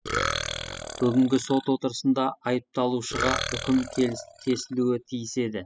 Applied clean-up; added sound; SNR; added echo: classical method spectral subtraction.